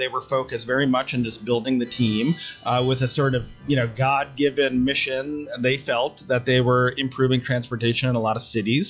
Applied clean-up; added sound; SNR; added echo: classical method log-MMSE.